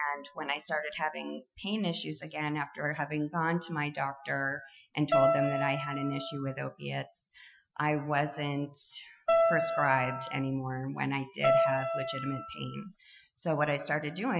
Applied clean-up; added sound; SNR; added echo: classical method Wiener filter.